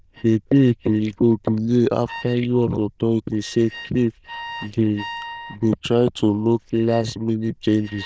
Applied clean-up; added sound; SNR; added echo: neural diffusion model UNIVERSE++.